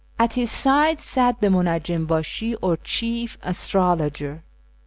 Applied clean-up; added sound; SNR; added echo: none; none; none; none.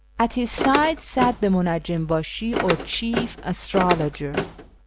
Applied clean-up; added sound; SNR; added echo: none; Car; 5 dB; none.